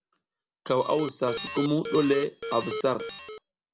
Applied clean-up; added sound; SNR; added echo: none; Alarm; 8 dB; none.